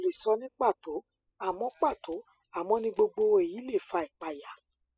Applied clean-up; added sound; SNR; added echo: classical method spectral subtraction.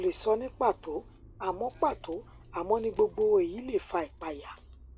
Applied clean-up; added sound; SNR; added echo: none; Coin (dropping) + Motor vehicle (road); 18 dB; none.